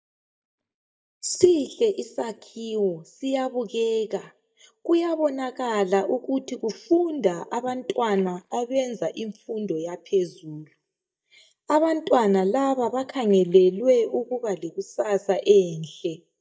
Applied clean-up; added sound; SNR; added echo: neural mask model DeepFilterNet 3.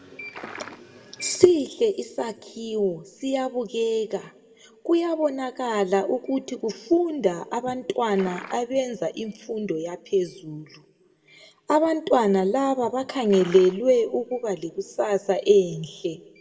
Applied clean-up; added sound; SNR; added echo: none; Liquid; 15 dB; reverberation time 1.3 s.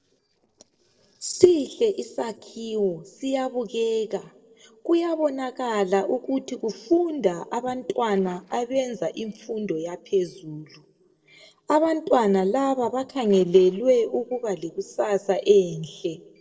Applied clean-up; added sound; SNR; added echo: neural separator model SepFormer DNS4.